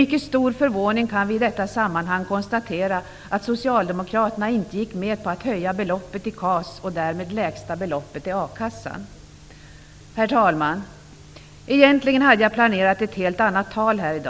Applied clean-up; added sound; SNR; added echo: none; none; none; none.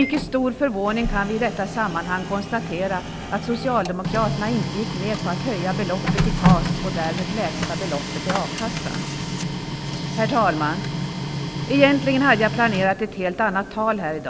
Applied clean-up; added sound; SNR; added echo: none; Printer; 3 dB; none.